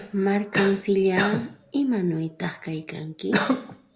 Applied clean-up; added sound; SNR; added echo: none; Cough; 5 dB; none.